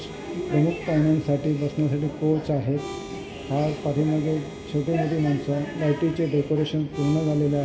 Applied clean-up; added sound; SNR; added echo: none; Harmonica; 17 dB; reverberation time 1.3 s.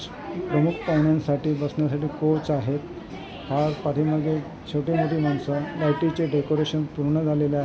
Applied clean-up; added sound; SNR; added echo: none; none; none; none.